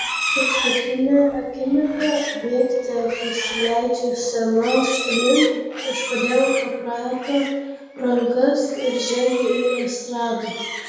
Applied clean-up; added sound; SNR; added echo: none; Livestock, farm animals, working animals; 8 dB; reverberation time 1.1 s.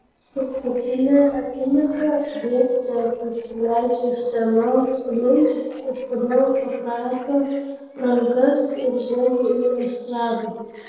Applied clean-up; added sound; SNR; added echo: neural separator model SepFormer DNS4.